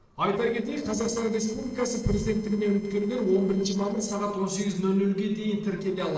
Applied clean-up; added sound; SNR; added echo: neural separator model SepFormer DNS4.